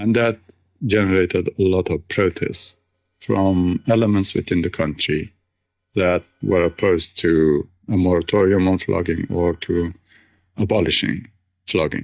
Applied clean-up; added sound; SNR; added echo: neural mask model DeepFilterNet 3.